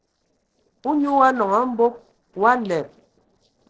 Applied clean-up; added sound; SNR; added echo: neural separator model SepFormer DNS4.